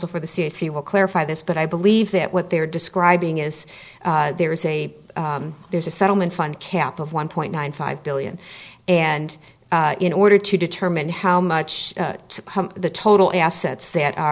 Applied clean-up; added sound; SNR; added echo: none; none; none; none.